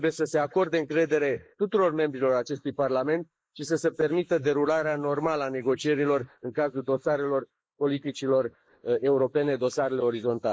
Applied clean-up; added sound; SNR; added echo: neural mask model Resemble Enhance denoiser.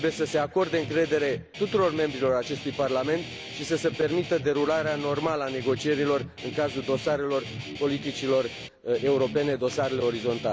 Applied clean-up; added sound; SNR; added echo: none; Guitar; 11 dB; none.